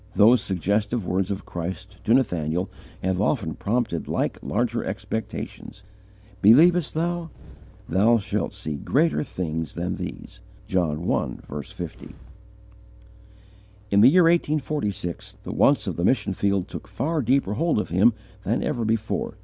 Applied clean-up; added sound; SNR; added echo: none; none; none; none.